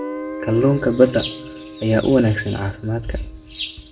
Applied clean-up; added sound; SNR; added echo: none; Guitar; 14 dB; reverberation time 0.3 s.